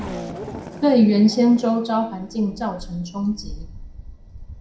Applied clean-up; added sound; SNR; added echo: none; Race car, auto racing / Accelerating, revving, vroom; 14 dB; reverberation time 0.5 s.